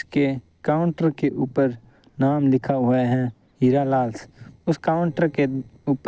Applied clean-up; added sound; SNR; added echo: neural separator model SepFormer DNS4.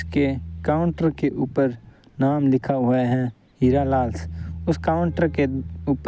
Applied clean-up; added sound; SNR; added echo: none; Bass guitar; 13 dB; none.